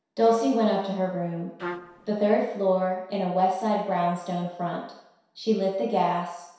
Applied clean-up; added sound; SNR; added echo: none; Trumpet; 12 dB; reverberation time 0.7 s.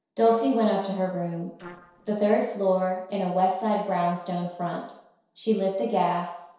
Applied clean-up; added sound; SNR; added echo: neural separator model SepFormer DNS4.